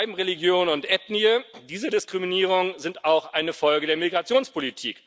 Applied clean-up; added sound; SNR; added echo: none; none; none; none.